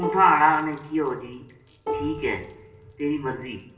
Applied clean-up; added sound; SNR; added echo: none; Plucked string instrument; 11 dB; reverberation time 0.6 s.